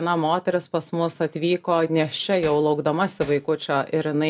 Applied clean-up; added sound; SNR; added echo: none; Hammer; 19 dB; none.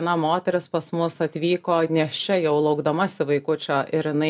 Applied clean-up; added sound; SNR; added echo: none; none; none; none.